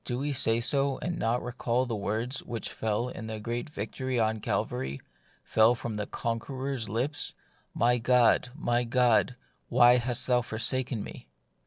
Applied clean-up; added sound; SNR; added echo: none; none; none; none.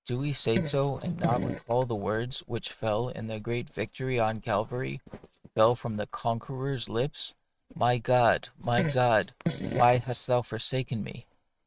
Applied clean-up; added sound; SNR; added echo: neural mask model RNNoise.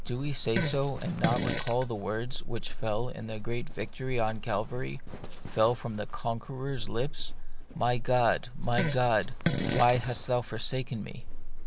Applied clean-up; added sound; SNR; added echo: none; Fart + Livestock, farm animals, working animals; 1 dB; none.